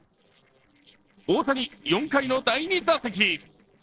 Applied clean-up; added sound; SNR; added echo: neural separator model SepFormer DNS4.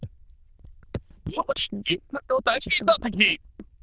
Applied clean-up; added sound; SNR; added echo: neural diffusion model UNIVERSE++.